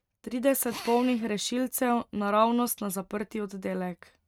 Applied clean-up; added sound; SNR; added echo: neural mask model RNNoise.